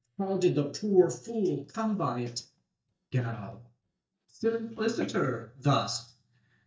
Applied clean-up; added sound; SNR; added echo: neural mask model DeepFilterNet 3.